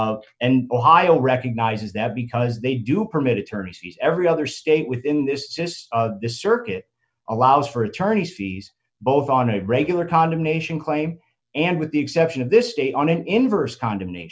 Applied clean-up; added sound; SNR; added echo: none; none; none; none.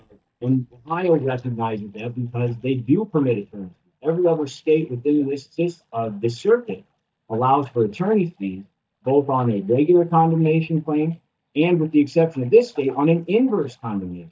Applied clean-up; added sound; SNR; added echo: neural mask model DeepFilterNet 3.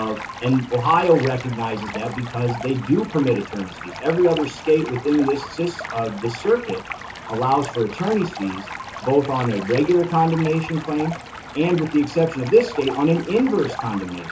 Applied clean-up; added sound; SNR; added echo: none; Stream; 12 dB; reverberation time 0.2 s.